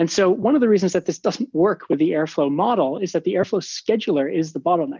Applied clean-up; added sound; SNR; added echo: none; none; none; none.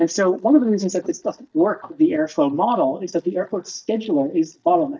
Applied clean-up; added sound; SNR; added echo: neural mask model DeepFilterNet 3.